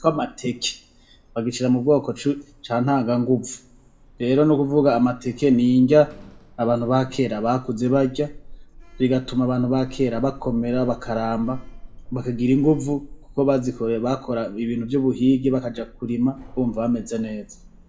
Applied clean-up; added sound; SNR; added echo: none; Sliding door; 19 dB; reverberation time 0.4 s.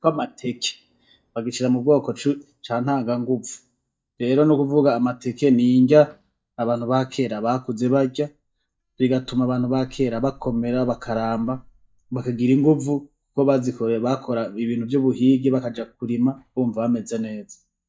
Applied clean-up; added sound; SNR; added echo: neural mask model DeepFilterNet 3.